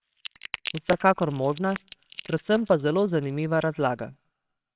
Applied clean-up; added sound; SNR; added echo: neural separator model SepFormer WHAMR!.